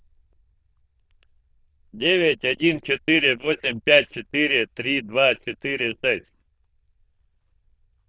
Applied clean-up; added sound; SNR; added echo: neural diffusion model UNIVERSE++.